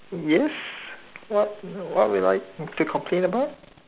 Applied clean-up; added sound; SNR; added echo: none; none; none; none.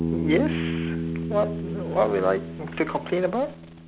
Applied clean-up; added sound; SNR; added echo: none; Bass guitar; 3 dB; none.